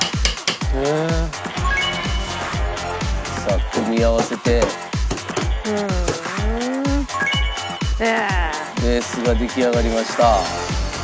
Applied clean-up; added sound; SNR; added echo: none; none; none; none.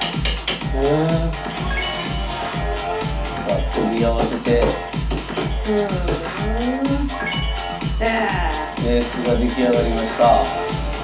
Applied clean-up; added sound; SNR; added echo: none; none; none; reverberation time 0.4 s.